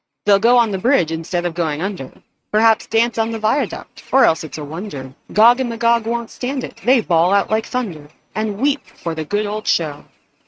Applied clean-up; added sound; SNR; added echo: neural mask model RNNoise.